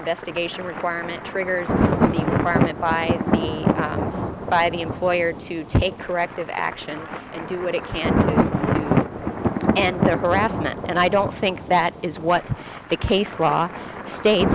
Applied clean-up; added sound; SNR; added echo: none; Thunder; 0 dB; none.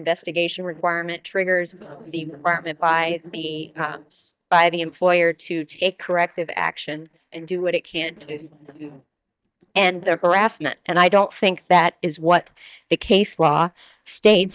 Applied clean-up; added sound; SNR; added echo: neural mask model DeepFilterNet 3.